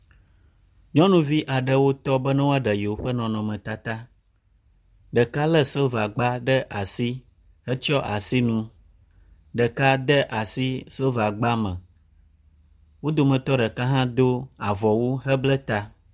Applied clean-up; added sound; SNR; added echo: none; none; none; none.